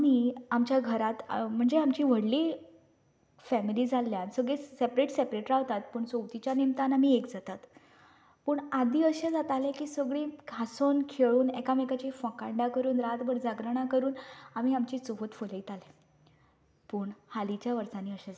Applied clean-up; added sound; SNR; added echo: none; none; none; none.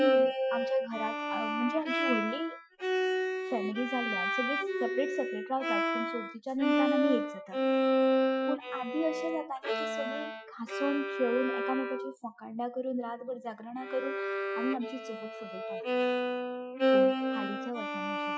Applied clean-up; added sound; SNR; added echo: classical method Wiener filter.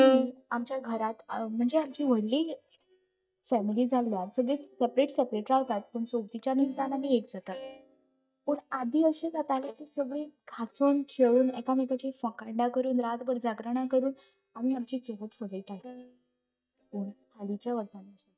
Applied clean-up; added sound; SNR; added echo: neural mask model DeepFilterNet 3.